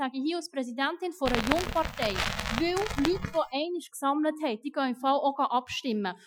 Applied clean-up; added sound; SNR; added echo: classical method Wiener filter.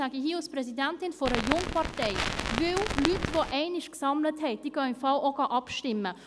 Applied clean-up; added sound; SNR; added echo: none; Crackle; 2 dB; none.